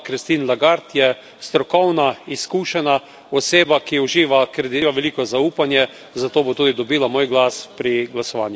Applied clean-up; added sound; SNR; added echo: none; none; none; none.